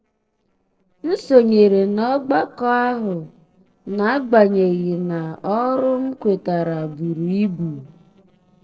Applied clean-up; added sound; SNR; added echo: neural separator model SepFormer DNS4.